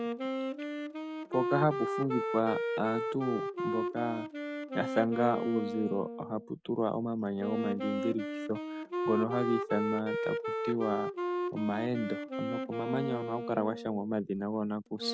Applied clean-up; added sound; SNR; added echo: none; Wind instrument, woodwind instrument; 2 dB; none.